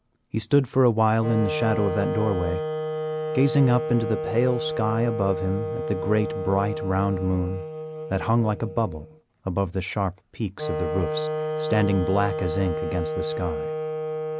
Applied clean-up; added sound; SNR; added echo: none; Wind instrument, woodwind instrument; 5 dB; none.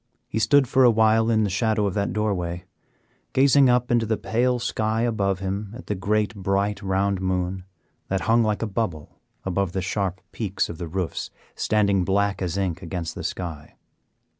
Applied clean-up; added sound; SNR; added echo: none; none; none; none.